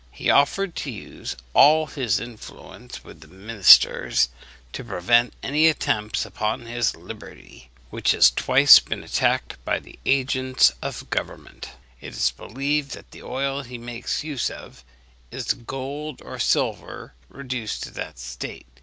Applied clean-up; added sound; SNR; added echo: none; none; none; none.